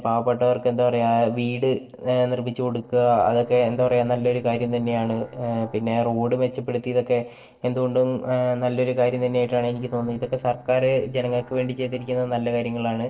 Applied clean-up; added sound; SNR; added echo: neural separator model SepFormer DNS4.